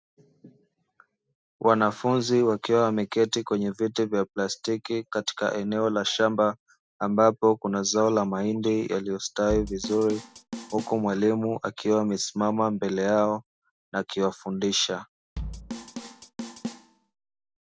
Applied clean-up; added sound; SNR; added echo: none; Drum kit; 12 dB; none.